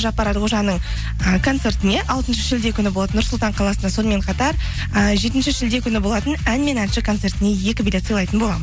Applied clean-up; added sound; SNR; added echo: none; none; none; none.